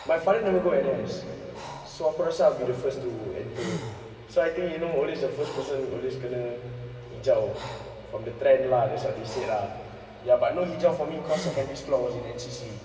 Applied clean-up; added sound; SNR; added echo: none; Breathing; 17 dB; reverberation time 2.6 s.